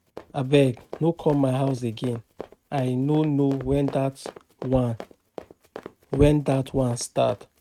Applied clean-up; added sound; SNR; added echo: neural mask model RNNoise.